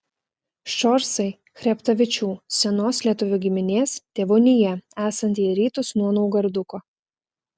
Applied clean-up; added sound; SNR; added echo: none; none; none; none.